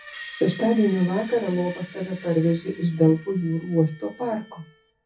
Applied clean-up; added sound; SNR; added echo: none; Screech; 18 dB; reverberation time 0.3 s.